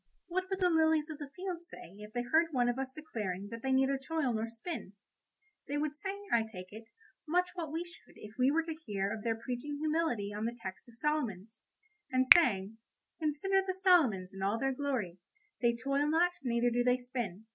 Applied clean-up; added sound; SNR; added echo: none; Finger snapping; 3 dB; none.